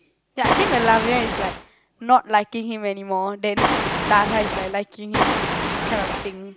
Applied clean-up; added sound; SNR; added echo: none; Waves, surf; -1 dB; none.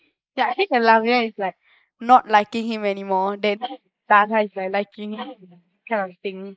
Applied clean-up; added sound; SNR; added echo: neural mask model Resemble Enhance denoiser.